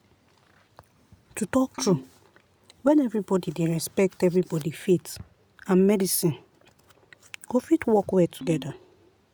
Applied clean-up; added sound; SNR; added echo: none; Ringtone; 15 dB; none.